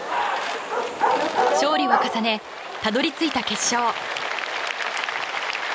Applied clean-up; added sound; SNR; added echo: none; Bark; 2 dB; none.